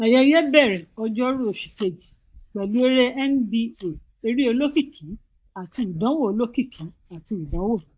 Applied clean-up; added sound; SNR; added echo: neural mask model DeepFilterNet 3.